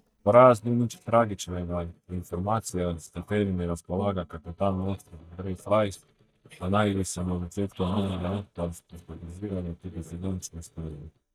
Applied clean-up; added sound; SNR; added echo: neural mask model DeepFilterNet 3.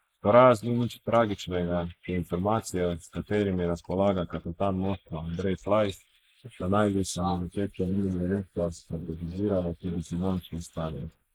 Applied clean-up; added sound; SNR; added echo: neural mask model Resemble Enhance denoiser.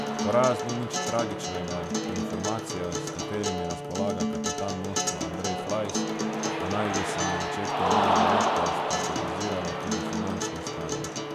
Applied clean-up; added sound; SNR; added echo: none; Acoustic guitar + Cheering; -4 dB; none.